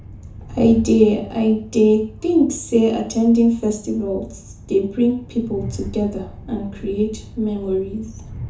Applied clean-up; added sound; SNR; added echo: none; Train; 15 dB; reverberation time 0.6 s.